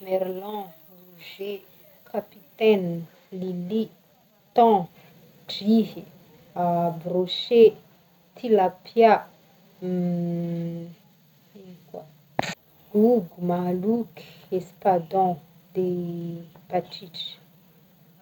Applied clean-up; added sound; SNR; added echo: none; none; none; none.